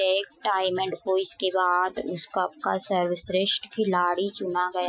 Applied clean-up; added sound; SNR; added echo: classical method Wiener filter.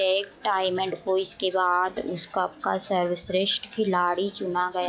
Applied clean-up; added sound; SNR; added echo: classical method log-MMSE.